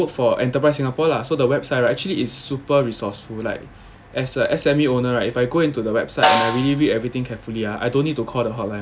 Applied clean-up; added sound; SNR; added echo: none; Snare drum; 4 dB; none.